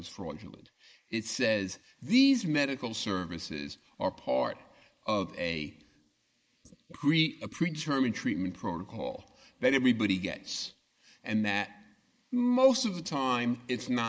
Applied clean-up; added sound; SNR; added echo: neural mask model Resemble Enhance denoiser.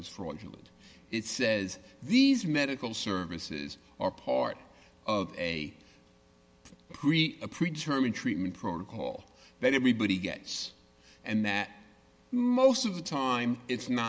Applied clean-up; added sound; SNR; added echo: none; none; none; none.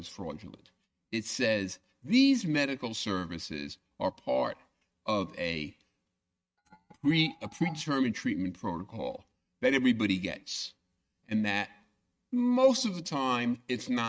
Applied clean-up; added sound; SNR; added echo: neural mask model RNNoise.